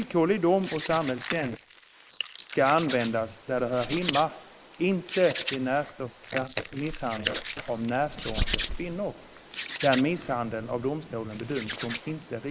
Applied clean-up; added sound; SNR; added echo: neural mask model Resemble Enhance denoiser.